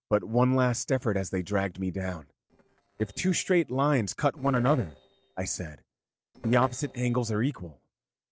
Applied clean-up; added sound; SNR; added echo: neural separator model SepFormer DNS4.